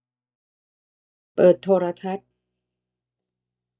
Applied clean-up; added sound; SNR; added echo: neural mask model DeepFilterNet 3.